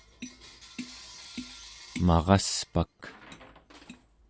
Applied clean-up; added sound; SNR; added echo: none; Tap + Coin (dropping) / Bell; 15 dB; none.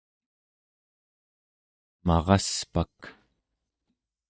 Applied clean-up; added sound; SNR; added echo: neural mask model DeepFilterNet 3.